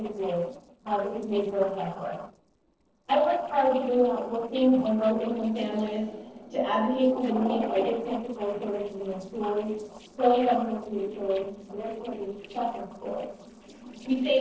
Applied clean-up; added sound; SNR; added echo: neural separator model SepFormer DNS4.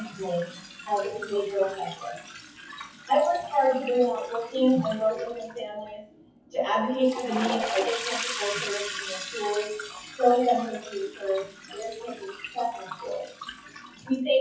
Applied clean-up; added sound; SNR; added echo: classical method WPE with log-MMSE.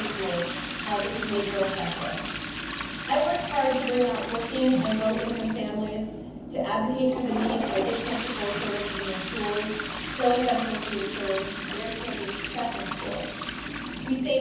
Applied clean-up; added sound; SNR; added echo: none; Toilet flush; 6 dB; reverberation time 0.5 s.